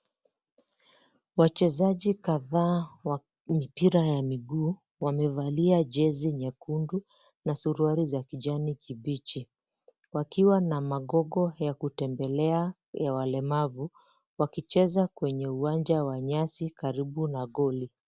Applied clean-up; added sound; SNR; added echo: none; none; none; none.